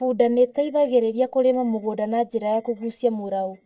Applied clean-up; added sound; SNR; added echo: neural mask model DeepFilterNet 3.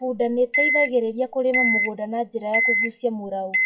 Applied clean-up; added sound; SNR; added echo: classical method WPE with log-MMSE.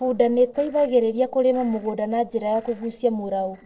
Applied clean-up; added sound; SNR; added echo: neural separator model SepFormer DNS4.